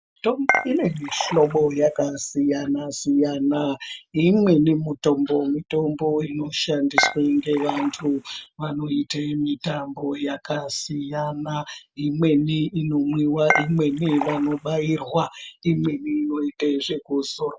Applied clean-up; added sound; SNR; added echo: none; Dishes, pots, and pans / Chink, clink; 5 dB; none.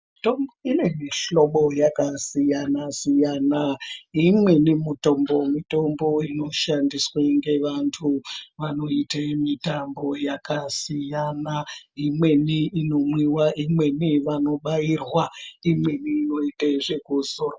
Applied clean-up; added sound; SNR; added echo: none; none; none; none.